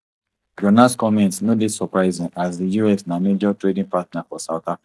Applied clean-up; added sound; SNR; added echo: neural mask model DeepFilterNet 3.